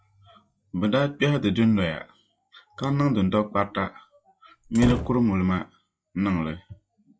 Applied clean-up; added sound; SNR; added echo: classical method log-MMSE.